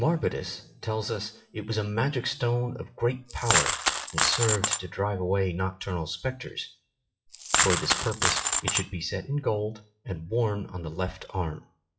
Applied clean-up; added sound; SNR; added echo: classical method WPE with log-MMSE.